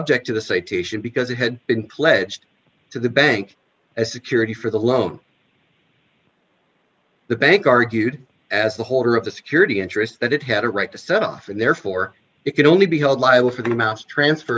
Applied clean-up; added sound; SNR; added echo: none; none; none; none.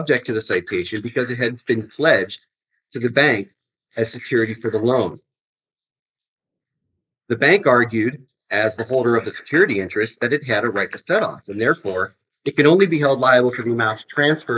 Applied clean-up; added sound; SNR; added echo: neural mask model Resemble Enhance denoiser.